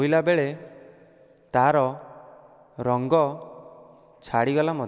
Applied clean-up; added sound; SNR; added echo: none; none; none; none.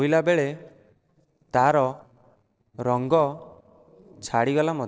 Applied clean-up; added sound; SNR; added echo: neural separator model SepFormer DNS4.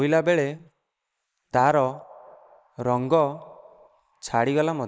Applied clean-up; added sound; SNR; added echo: neural mask model Resemble Enhance denoiser.